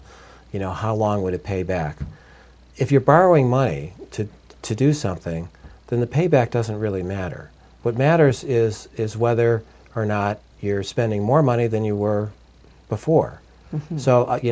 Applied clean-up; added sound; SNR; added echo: none; none; none; none.